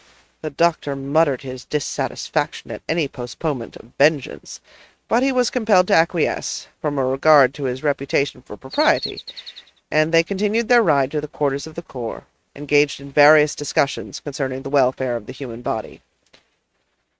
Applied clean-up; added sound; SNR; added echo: neural mask model RNNoise.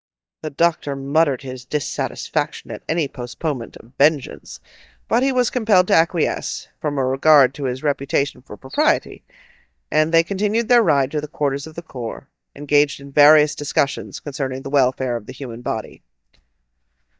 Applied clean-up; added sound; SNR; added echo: neural mask model DeepFilterNet 3.